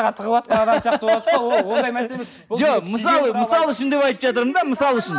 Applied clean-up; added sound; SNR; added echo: none; none; none; none.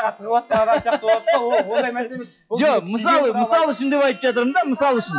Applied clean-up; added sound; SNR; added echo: classical method log-MMSE.